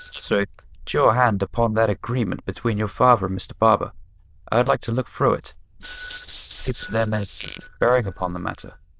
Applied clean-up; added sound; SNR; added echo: neural diffusion model UNIVERSE++.